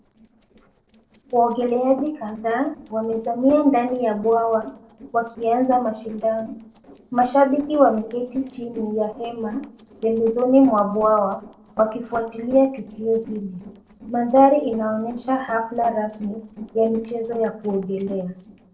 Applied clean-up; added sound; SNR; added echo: neural separator model SepFormer DNS4.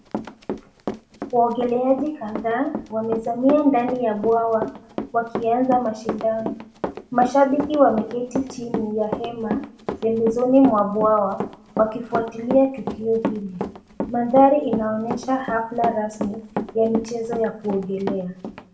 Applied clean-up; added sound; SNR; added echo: none; Run; 9 dB; reverberation time 0.4 s.